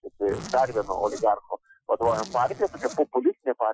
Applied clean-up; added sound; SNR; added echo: classical method Wiener filter.